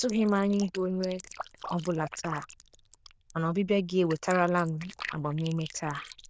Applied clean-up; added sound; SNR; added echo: neural diffusion model UNIVERSE++.